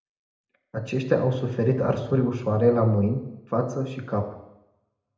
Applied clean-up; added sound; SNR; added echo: none; none; none; reverberation time 0.8 s.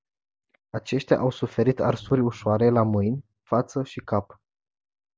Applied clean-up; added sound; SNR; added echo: none; none; none; none.